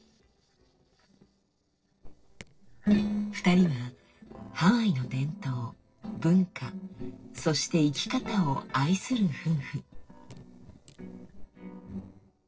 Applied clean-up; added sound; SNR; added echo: neural separator model SepFormer DNS4.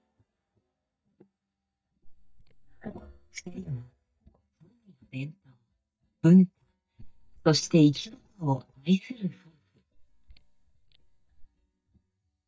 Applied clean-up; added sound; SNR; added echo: neural mask model DeepFilterNet 3.